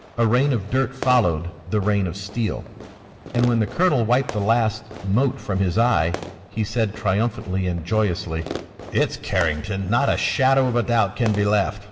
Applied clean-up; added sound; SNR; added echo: none; Fireworks; 16 dB; reverberation time 1.6 s.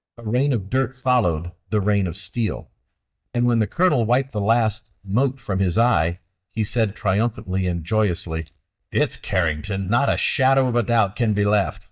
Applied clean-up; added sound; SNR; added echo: neural mask model DeepFilterNet 3.